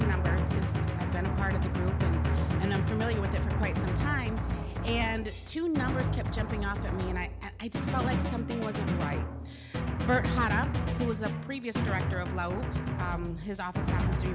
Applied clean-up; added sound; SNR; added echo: none; Drum; -5 dB; none.